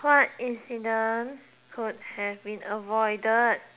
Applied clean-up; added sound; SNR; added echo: none; none; none; none.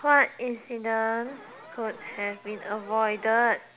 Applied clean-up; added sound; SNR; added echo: none; Alarm; 19 dB; none.